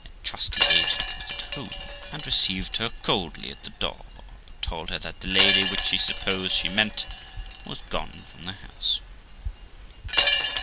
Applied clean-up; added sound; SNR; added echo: none; Wind chime; -1 dB; none.